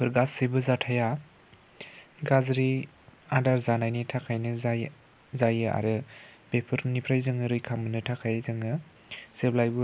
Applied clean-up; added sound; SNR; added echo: none; none; none; none.